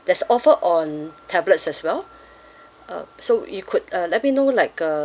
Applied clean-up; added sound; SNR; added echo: none; none; none; none.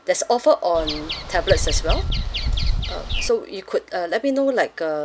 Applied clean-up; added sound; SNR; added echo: none; Bird vocalization, bird call, bird song; 0 dB; none.